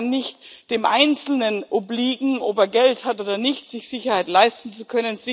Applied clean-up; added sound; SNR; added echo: none; none; none; none.